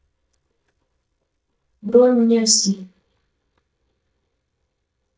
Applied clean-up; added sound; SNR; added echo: neural mask model DeepFilterNet 3.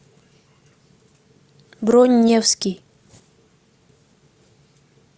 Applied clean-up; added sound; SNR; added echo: none; none; none; none.